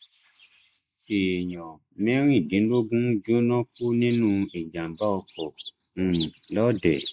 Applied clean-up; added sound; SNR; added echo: neural mask model Resemble Enhance denoiser.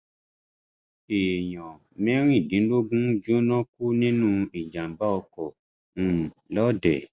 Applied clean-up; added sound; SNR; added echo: none; none; none; none.